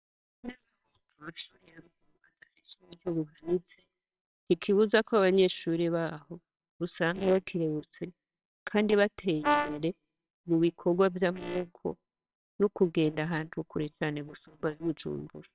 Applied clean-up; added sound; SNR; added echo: neural separator model SepFormer WHAMR!.